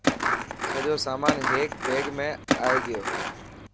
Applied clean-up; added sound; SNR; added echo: none; Skateboard; -2 dB; none.